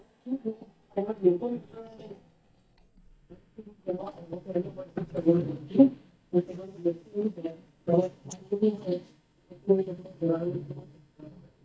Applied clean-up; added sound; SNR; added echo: neural mask model DeepFilterNet 3.